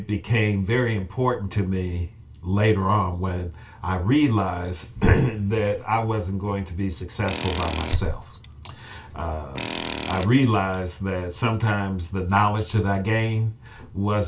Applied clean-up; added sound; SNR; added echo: none; Tools; 9 dB; reverberation time 0.2 s.